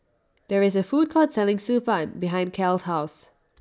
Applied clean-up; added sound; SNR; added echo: none; none; none; none.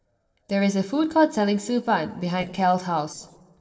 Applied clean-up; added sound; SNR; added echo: neural separator model SepFormer DNS4.